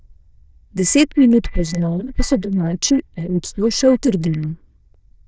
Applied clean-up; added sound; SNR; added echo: neural diffusion model UNIVERSE++.